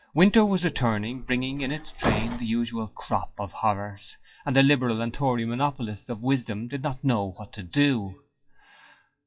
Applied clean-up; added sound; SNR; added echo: classical method WPE with log-MMSE.